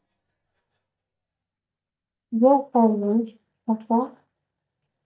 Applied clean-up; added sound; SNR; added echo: neural mask model DeepFilterNet 3.